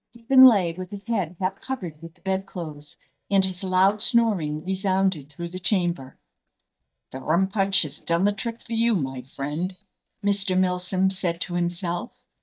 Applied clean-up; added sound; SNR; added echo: neural mask model DeepFilterNet 3.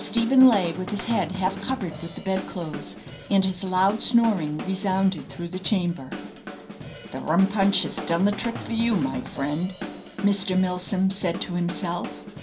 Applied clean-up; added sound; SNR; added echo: none; Drum / Drum kit; 12 dB; reverberation time 0.3 s.